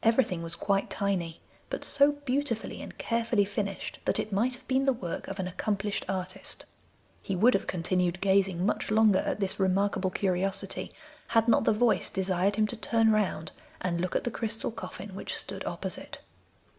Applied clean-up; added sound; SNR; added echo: none; none; none; none.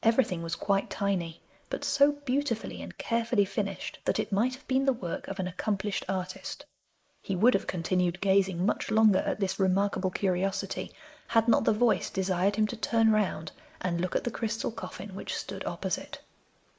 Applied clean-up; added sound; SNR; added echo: neural mask model Resemble Enhance denoiser.